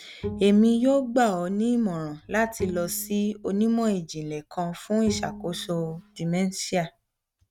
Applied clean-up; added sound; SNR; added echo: neural mask model RNNoise.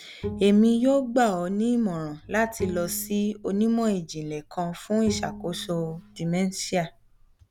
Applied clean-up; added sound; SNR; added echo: none; Bowed string instrument; 14 dB; none.